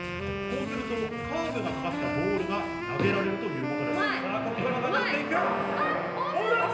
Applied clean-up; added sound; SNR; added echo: none; Wind instrument, woodwind instrument; 5 dB; reverberation time 0.9 s.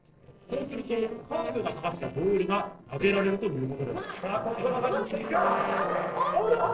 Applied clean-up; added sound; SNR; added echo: neural separator model SepFormer DNS4.